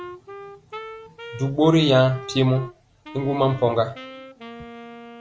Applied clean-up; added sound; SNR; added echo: none; Wind instrument, woodwind instrument; 16 dB; none.